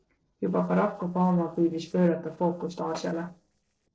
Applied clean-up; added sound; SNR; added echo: neural separator model SepFormer DNS4.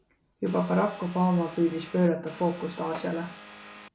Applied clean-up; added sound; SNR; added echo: none; Vehicle; 18 dB; none.